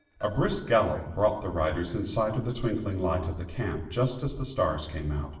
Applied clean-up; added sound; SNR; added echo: neural separator model SepFormer DNS4.